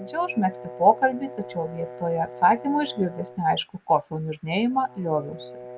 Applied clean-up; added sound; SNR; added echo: none; Brass instrument; 16 dB; none.